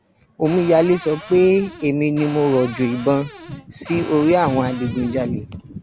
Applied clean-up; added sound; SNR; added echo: none; Cupboard open or close; 16 dB; none.